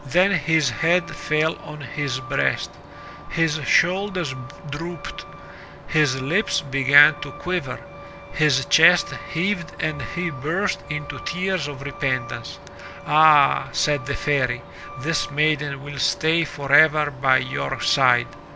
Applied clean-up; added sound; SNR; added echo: none; Truck; 15 dB; none.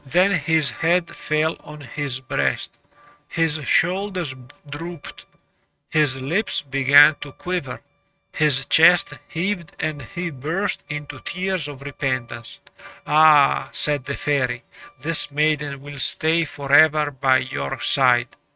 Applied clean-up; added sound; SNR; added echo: neural mask model RNNoise.